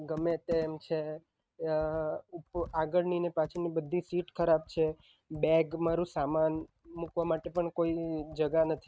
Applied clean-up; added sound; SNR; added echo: neural mask model RNNoise.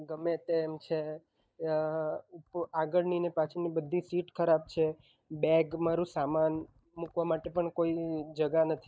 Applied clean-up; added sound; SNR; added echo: neural mask model DeepFilterNet 3.